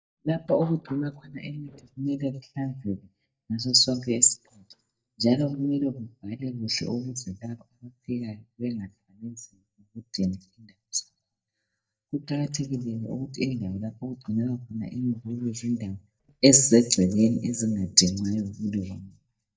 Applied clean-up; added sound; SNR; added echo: neural mask model DeepFilterNet 3.